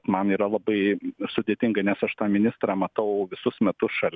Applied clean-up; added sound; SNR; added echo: none; none; none; none.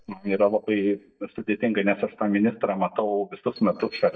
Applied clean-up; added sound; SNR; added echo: neural mask model DeepFilterNet 3.